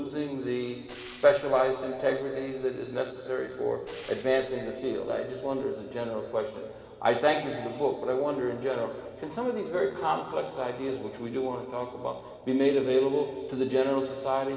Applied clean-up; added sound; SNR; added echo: none; Frying (food); 19 dB; reverberation time 2.3 s.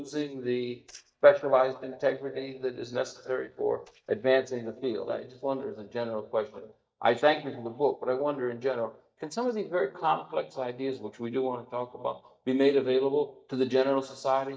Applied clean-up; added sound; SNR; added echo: neural mask model DeepFilterNet 3.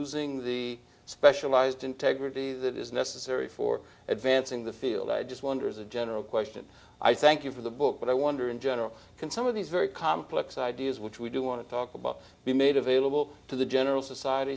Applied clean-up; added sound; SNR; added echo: none; none; none; none.